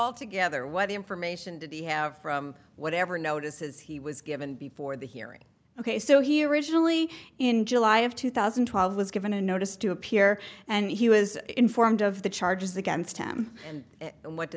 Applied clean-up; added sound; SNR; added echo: none; none; none; none.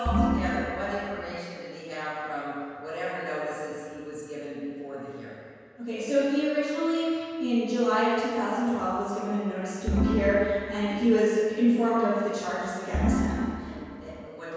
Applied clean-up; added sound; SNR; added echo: none; Organ; 0 dB; reverberation time 1.9 s.